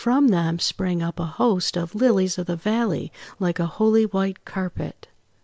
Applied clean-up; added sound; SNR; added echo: none; Cowbell; 15 dB; none.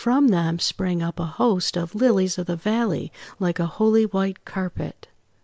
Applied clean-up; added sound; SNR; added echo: neural mask model Resemble Enhance denoiser.